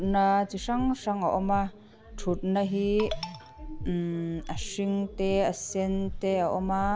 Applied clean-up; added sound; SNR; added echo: none; Breathing; 10 dB; none.